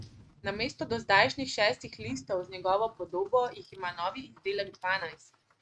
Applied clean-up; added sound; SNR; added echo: neural mask model RNNoise.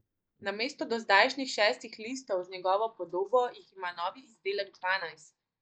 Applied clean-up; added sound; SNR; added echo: neural mask model DeepFilterNet 3.